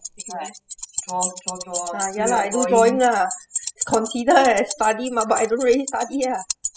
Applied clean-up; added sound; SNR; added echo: classical method spectral subtraction.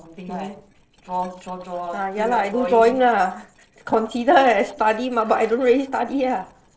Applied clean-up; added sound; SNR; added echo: neural separator model SepFormer DNS4.